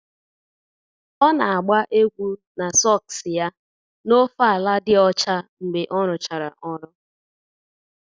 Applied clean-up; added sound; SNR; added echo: none; none; none; none.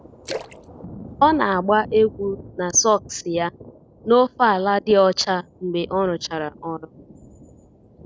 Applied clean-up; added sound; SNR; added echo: none; Thunder + Splash, splatter; 19 dB; none.